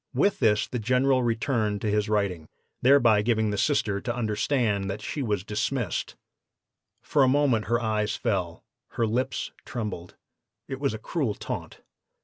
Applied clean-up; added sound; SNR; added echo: none; none; none; none.